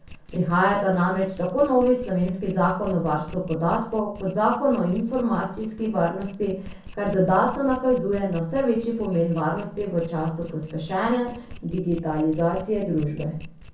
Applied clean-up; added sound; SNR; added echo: none; Domestic sounds, home sounds; 17 dB; reverberation time 0.5 s.